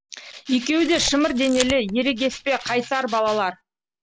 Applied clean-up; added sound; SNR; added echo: none; Rattle (instrument) + Camera; 12 dB; none.